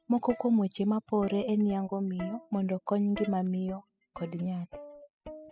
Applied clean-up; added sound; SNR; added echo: classical method spectral subtraction.